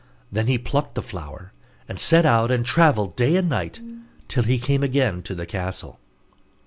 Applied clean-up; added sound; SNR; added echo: none; Brass instrument; 18 dB; none.